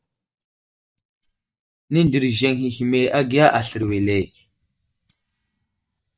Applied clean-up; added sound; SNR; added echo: neural mask model DeepFilterNet 3.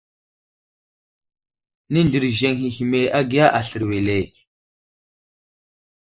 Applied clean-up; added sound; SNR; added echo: neural mask model Resemble Enhance denoiser.